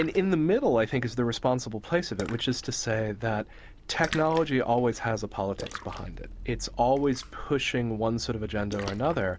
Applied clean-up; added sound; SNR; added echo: none; Splash, splatter; 15 dB; none.